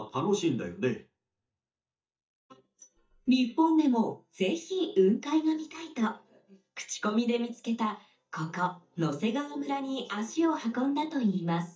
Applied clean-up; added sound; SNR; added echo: neural mask model DeepFilterNet 3.